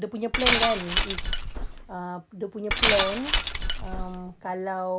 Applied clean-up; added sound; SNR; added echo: none; Glass; -4 dB; none.